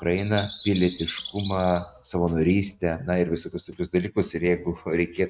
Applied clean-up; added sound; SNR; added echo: neural mask model RNNoise.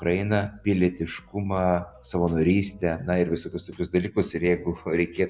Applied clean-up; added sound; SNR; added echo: none; none; none; none.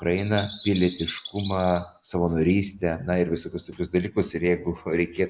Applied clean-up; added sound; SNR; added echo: neural mask model Resemble Enhance denoiser.